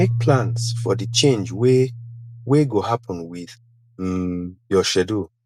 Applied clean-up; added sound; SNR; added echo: none; Keyboard (musical); 7 dB; none.